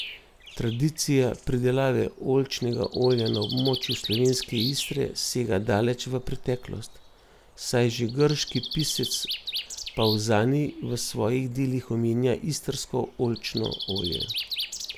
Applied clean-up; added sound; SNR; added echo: none; Bird; 11 dB; none.